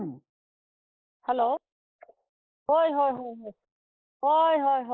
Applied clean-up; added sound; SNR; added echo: neural mask model Resemble Enhance denoiser.